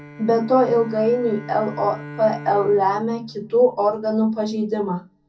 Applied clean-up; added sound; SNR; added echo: none; Bowed string instrument; 17 dB; reverberation time 0.3 s.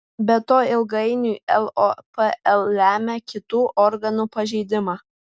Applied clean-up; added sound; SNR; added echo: none; none; none; none.